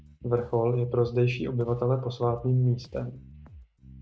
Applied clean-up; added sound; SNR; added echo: neural mask model RNNoise.